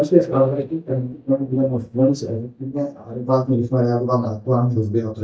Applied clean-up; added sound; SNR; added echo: neural mask model DeepFilterNet 3.